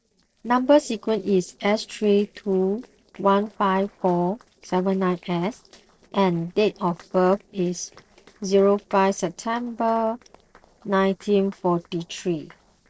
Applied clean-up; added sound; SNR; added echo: neural separator model SepFormer DNS4.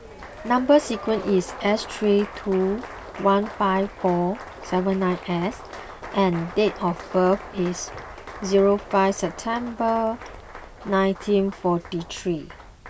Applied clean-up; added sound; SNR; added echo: none; Applause; 15 dB; none.